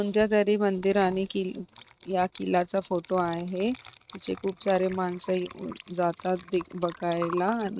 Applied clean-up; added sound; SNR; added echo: neural mask model RNNoise.